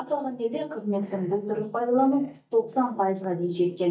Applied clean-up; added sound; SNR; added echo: neural mask model DeepFilterNet 3.